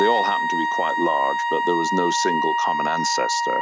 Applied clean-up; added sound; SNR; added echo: none; Wind instrument, woodwind instrument; -2 dB; none.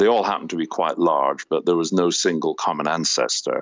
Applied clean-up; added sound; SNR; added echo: none; none; none; none.